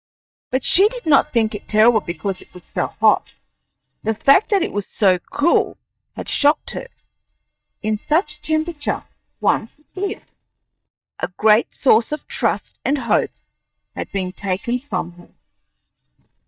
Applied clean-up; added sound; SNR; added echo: neural mask model DeepFilterNet 3.